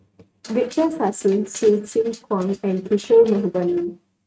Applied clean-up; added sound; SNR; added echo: neural mask model RNNoise.